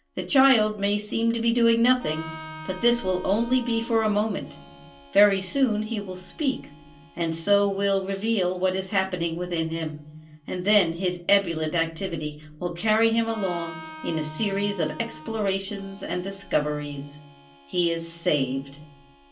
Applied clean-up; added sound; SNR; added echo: none; Harmonica; 20 dB; reverberation time 0.3 s.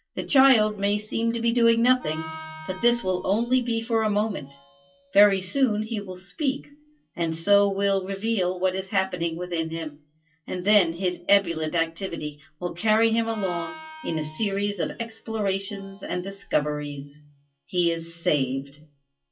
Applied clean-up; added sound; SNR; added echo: classical method WPE with log-MMSE.